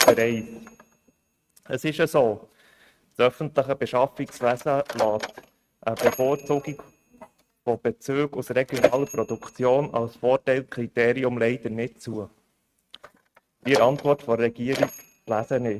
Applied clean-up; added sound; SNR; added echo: neural mask model RNNoise.